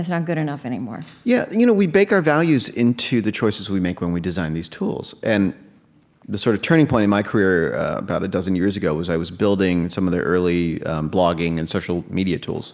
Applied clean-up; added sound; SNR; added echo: none; none; none; none.